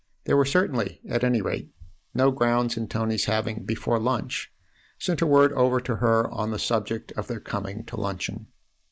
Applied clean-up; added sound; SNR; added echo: neural mask model Resemble Enhance denoiser.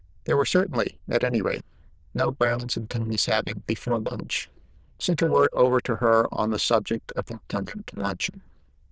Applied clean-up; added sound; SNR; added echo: neural diffusion model UNIVERSE++.